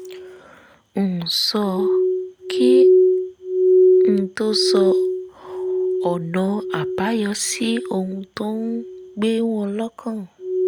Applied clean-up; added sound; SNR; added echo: none; Glass; -4 dB; none.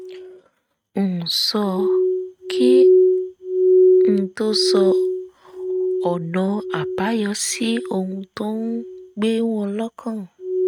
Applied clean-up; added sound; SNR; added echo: neural mask model RNNoise.